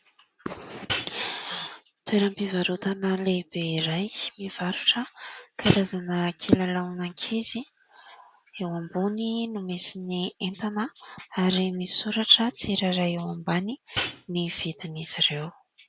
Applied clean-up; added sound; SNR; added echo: none; Hi-hat; 4 dB; none.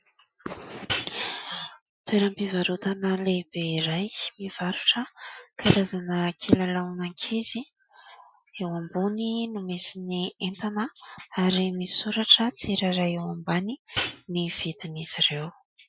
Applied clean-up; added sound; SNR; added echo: classical method Wiener filter.